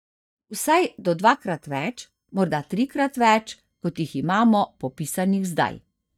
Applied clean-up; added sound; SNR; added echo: neural mask model DeepFilterNet 3.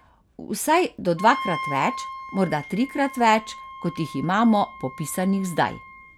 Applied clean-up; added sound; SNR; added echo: none; Wind instrument, woodwind instrument; 13 dB; none.